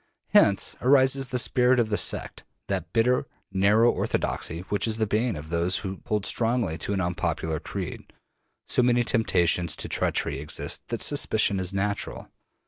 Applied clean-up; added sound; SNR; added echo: none; none; none; none.